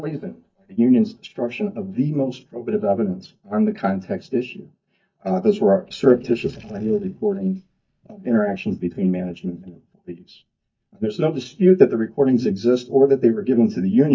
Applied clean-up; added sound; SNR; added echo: neural mask model DeepFilterNet 3.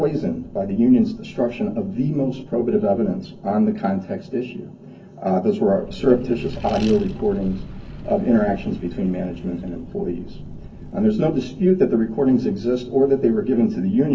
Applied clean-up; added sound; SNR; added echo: none; Accelerating, revving, vroom; 17 dB; reverberation time 0.3 s.